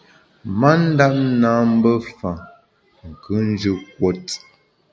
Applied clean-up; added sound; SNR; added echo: none; none; none; none.